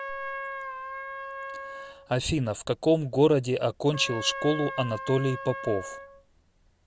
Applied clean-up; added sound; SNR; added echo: none; Trumpet; 11 dB; none.